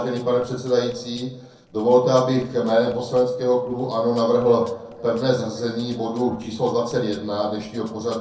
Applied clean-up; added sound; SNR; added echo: neural separator model SepFormer DNS4.